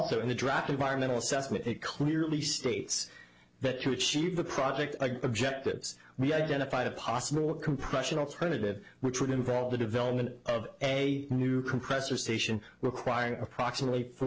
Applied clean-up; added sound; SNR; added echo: none; none; none; none.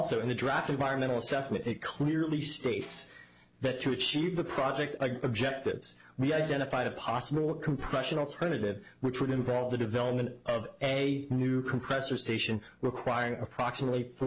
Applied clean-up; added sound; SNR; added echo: none; Tambourine; 11 dB; none.